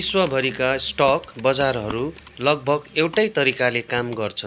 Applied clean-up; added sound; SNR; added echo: none; Computer keyboard; 20 dB; none.